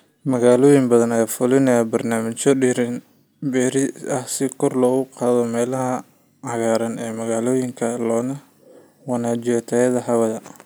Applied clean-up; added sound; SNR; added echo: none; none; none; none.